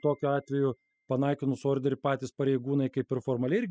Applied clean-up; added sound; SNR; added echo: classical method spectral subtraction.